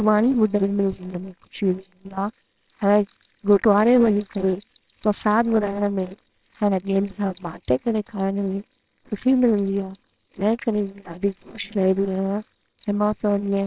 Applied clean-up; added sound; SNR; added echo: neural separator model SepFormer WHAMR!.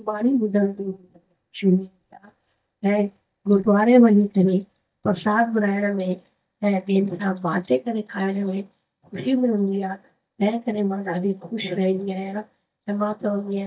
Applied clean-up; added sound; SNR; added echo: neural mask model DeepFilterNet 3.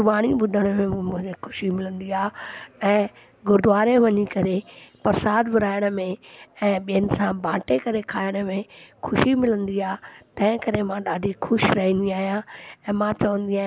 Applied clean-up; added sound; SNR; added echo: none; none; none; none.